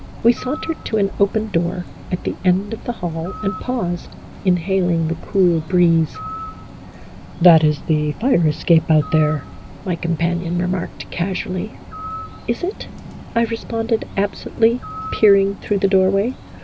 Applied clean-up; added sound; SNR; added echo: none; Bird; 14 dB; none.